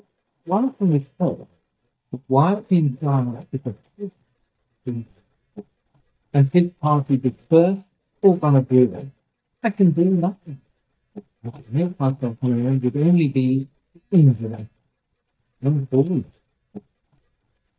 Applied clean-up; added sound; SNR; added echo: neural mask model DeepFilterNet 3.